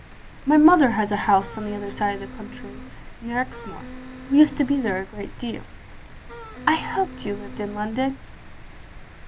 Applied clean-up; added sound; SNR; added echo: none; Wind instrument, woodwind instrument + Rain; 14 dB; none.